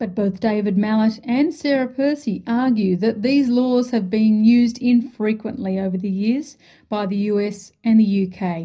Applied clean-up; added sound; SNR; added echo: none; none; none; reverberation time 0.5 s.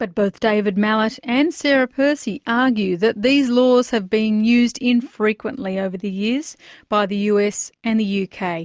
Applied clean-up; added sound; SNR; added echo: none; none; none; none.